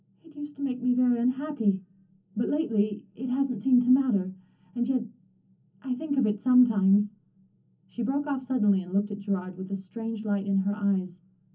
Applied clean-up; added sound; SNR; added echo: none; none; none; reverberation time 0.3 s.